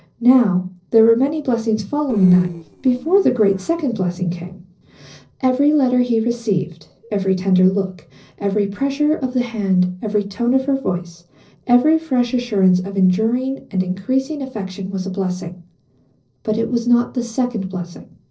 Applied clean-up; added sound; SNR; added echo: neural separator model SepFormer DNS4.